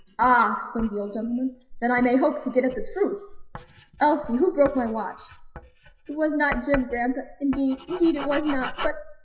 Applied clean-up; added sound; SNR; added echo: classical method WPE with log-MMSE.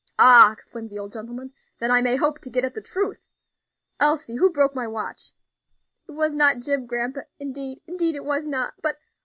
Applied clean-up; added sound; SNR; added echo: none; none; none; none.